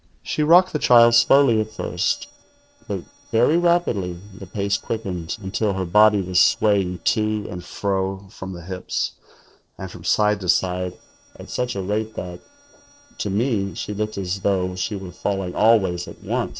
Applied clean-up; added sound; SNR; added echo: neural separator model SepFormer DNS4.